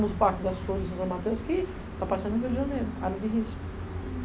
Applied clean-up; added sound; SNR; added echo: none; Gull, seagull; 6 dB; none.